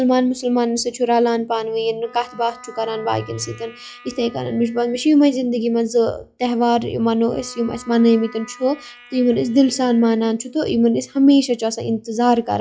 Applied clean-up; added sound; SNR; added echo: classical method log-MMSE.